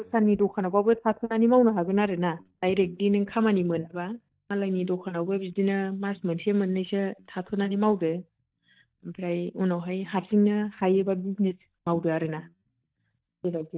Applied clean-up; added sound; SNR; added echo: neural mask model DeepFilterNet 3.